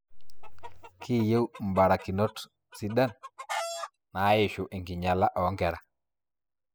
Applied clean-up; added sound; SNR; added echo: classical method spectral subtraction.